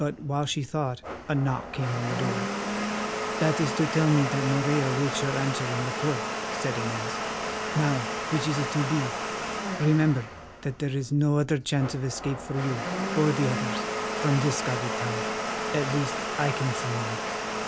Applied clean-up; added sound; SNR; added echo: none; Domestic sounds, home sounds; 3 dB; none.